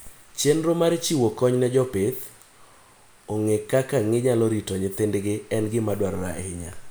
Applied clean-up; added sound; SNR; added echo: none; none; none; none.